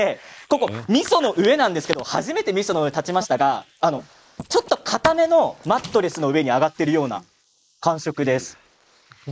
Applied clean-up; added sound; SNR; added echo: neural mask model Resemble Enhance denoiser.